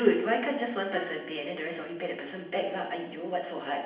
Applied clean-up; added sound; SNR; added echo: none; Plucked string instrument; 15 dB; reverberation time 0.8 s.